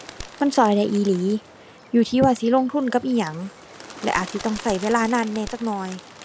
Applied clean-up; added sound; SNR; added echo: none; Bird; 17 dB; none.